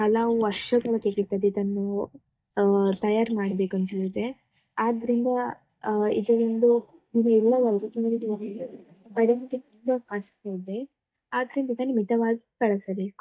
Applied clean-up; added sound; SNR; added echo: neural mask model DeepFilterNet 3.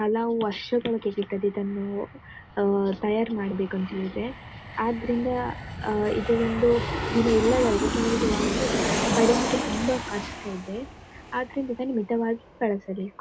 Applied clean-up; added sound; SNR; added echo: none; Aircraft; 5 dB; reverberation time 0.3 s.